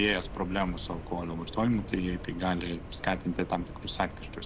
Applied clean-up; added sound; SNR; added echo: none; Subway, metro, underground; 10 dB; none.